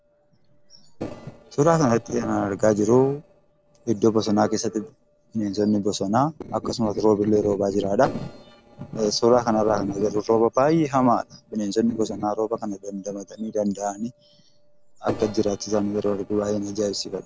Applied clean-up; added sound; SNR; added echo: neural separator model SepFormer DNS4.